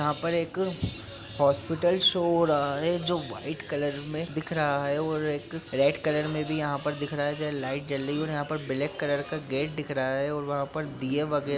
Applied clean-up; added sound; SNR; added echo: none; Ringtone; 19 dB; none.